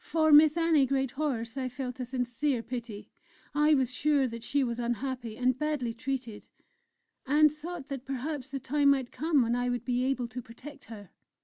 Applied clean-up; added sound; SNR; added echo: none; none; none; none.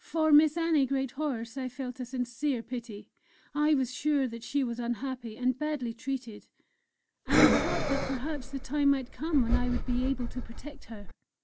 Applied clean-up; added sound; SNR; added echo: none; Breathing; 0 dB; none.